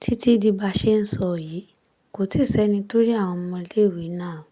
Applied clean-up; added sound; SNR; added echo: none; none; none; none.